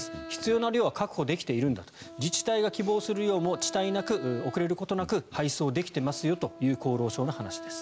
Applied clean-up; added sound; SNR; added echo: none; Wind instrument, woodwind instrument; 15 dB; none.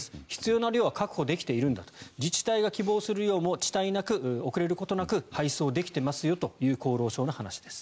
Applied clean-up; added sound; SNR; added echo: none; none; none; none.